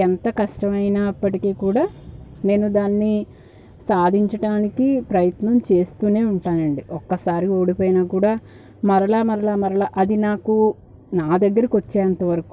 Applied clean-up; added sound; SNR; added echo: none; none; none; none.